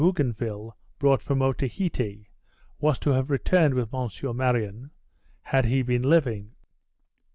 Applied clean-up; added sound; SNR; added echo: none; none; none; none.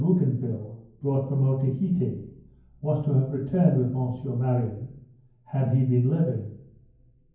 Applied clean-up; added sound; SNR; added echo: none; none; none; reverberation time 0.9 s.